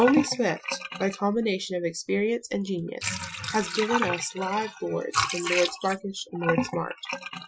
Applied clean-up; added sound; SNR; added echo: classical method Wiener filter.